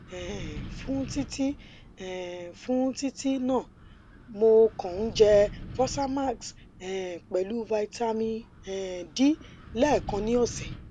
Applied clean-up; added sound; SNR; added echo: none; Wind; 15 dB; none.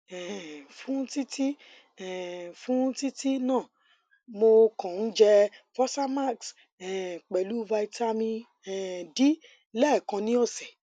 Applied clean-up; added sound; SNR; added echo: none; none; none; none.